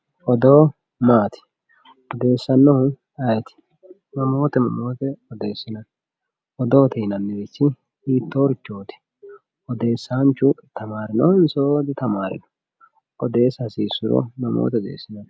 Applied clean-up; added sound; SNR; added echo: none; none; none; none.